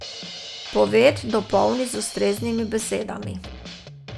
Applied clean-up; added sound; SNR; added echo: none; Drum kit; 13 dB; none.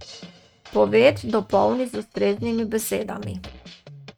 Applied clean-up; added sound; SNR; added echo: neural mask model RNNoise.